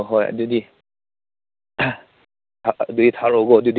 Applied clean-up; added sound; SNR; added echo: none; none; none; none.